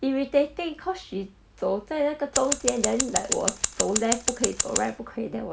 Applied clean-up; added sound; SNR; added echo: none; Scissors; 0 dB; none.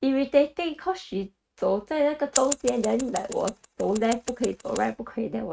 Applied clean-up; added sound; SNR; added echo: neural mask model RNNoise.